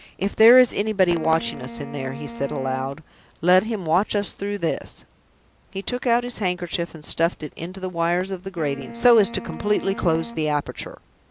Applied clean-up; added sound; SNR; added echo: none; Wind instrument, woodwind instrument; 15 dB; none.